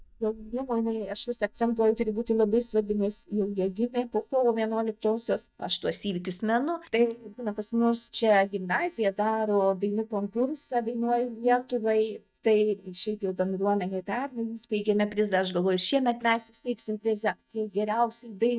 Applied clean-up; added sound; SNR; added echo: neural mask model DeepFilterNet 3.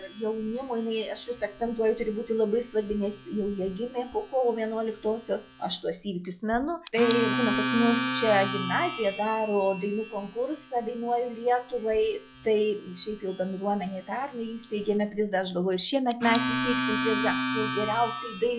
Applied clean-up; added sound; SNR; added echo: classical method log-MMSE.